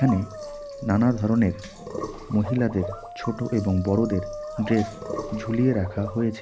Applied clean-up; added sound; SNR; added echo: none; Sink (filling or washing) + Dog; 11 dB; none.